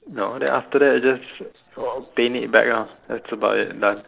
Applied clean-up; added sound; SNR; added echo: neural separator model SepFormer DNS4.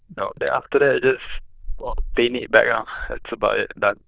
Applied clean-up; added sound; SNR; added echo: neural diffusion model UNIVERSE++.